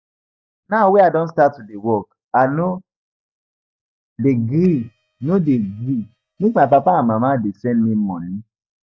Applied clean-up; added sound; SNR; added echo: neural mask model DeepFilterNet 3.